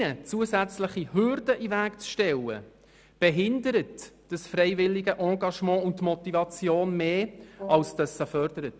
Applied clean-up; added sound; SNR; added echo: none; Wind instrument, woodwind instrument; 12 dB; none.